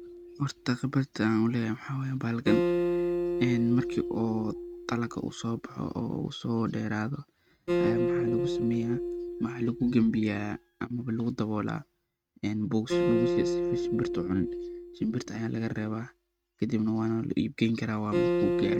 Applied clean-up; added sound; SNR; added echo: neural mask model RNNoise.